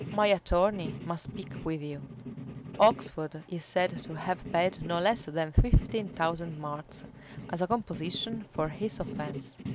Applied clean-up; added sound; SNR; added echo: none; Writing; 12 dB; none.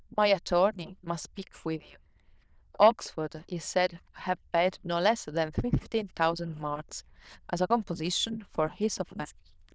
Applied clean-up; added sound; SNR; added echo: neural diffusion model UNIVERSE++.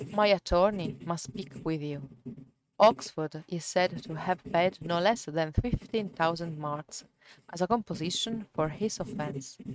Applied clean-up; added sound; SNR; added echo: neural mask model RNNoise.